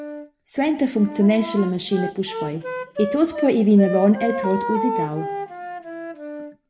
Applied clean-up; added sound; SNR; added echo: none; Wind instrument, woodwind instrument; 8 dB; reverberation time 0.7 s.